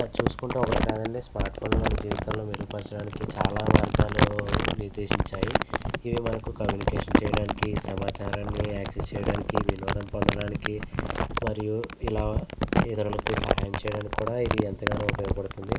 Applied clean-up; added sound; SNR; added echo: none; Crumpling, crinkling; -5 dB; none.